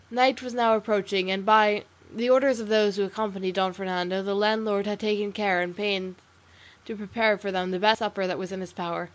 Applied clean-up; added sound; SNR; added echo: none; none; none; none.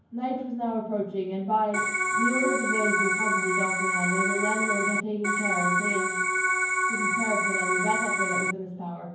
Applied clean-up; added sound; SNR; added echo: none; Organ; -4 dB; reverberation time 0.9 s.